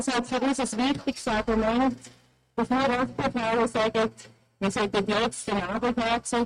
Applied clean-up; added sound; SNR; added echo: neural mask model RNNoise.